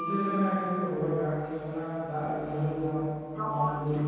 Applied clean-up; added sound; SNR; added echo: none; Sliding door; 7 dB; reverberation time 2.1 s.